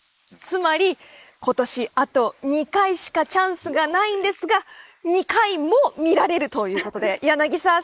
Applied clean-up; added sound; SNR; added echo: neural mask model Resemble Enhance denoiser.